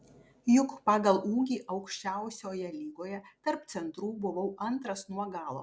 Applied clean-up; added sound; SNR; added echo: none; none; none; none.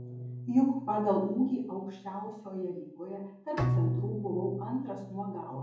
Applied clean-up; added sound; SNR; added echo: none; Bowed string instrument; 4 dB; reverberation time 0.7 s.